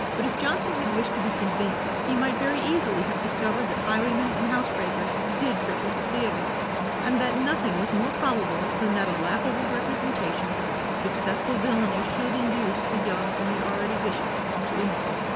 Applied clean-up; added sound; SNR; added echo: none; Wind; -2 dB; none.